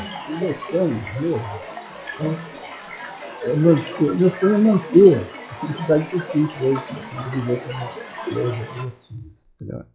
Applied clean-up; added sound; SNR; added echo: classical method log-MMSE.